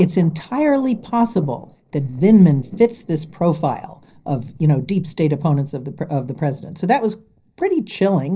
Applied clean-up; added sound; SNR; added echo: neural separator model SepFormer DNS4.